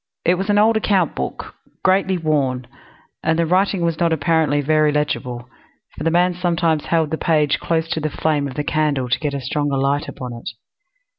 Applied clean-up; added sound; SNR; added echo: none; none; none; none.